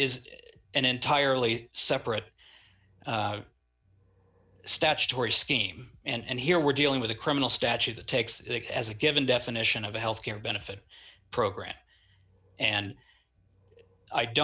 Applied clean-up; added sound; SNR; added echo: none; none; none; none.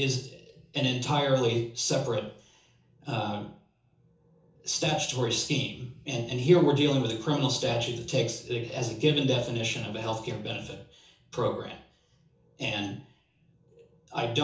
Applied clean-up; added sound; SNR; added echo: none; none; none; reverberation time 0.7 s.